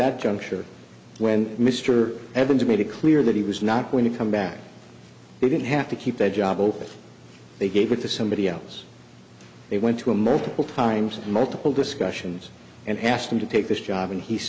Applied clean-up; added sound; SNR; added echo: none; none; none; none.